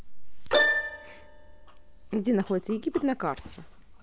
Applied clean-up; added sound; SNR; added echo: none; Keyboard (musical); 1 dB; none.